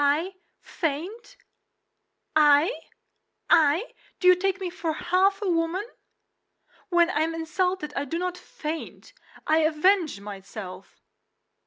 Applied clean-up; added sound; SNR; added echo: none; none; none; none.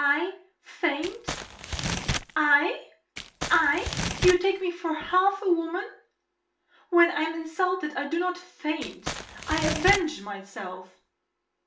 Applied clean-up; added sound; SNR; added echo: none; Crumpling, crinkling; 5 dB; reverberation time 0.4 s.